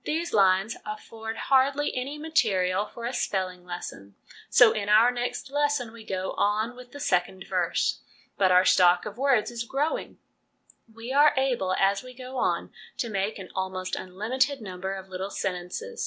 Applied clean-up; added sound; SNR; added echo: none; none; none; none.